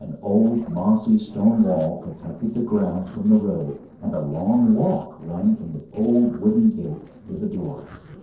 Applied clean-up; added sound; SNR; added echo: neural separator model SepFormer DNS4.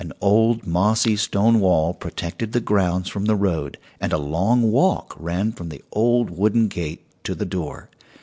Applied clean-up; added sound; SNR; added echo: none; none; none; none.